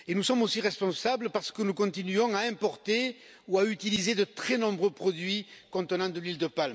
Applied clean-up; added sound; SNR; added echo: none; none; none; none.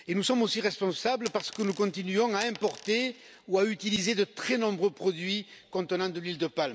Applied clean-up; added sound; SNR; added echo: none; Coin (dropping); 18 dB; none.